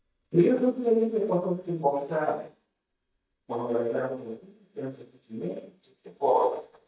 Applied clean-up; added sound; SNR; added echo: neural mask model DeepFilterNet 3.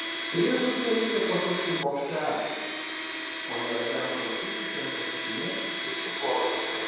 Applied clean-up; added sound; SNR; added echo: none; Domestic sounds, home sounds; 1 dB; reverberation time 1.2 s.